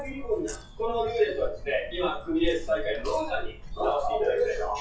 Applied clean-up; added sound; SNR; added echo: classical method WPE with log-MMSE.